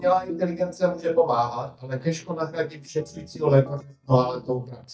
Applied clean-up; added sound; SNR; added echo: neural mask model DeepFilterNet 3.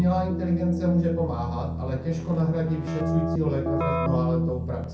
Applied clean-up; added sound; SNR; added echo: none; Keyboard (musical); 2 dB; reverberation time 0.6 s.